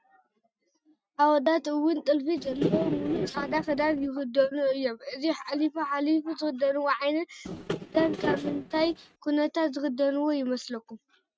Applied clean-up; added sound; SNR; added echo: neural mask model RNNoise.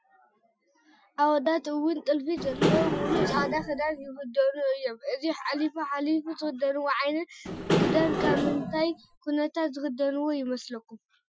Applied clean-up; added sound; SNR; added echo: classical method Wiener filter.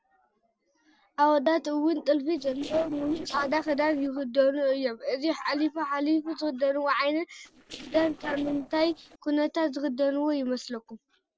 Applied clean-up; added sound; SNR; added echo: neural separator model SepFormer DNS4.